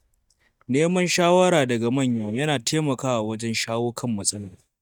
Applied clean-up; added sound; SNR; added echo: neural mask model DeepFilterNet 3.